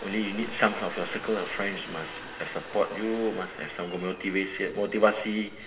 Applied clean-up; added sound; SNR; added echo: none; Domestic sounds, home sounds; 14 dB; reverberation time 2.2 s.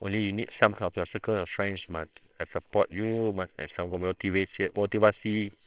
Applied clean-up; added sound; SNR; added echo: neural separator model SepFormer WHAMR!.